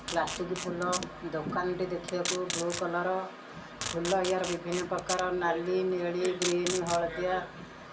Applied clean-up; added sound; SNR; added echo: none; Packing tape, duct tape; 9 dB; reverberation time 0.2 s.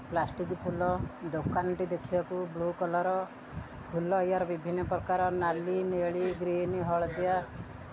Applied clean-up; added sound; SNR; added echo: none; none; none; none.